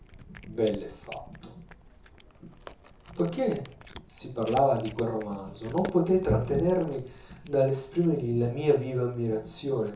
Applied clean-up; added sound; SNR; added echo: none; Cat; 19 dB; reverberation time 0.6 s.